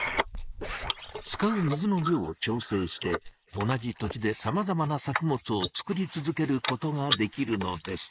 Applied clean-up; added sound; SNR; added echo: neural mask model Resemble Enhance denoiser.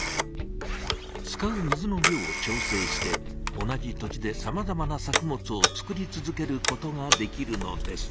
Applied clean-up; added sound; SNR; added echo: none; Telephone; -1 dB; none.